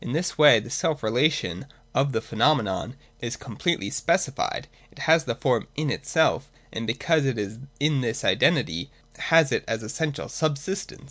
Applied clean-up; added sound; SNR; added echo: none; none; none; none.